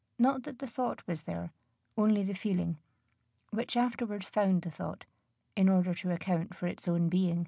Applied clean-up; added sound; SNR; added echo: none; none; none; none.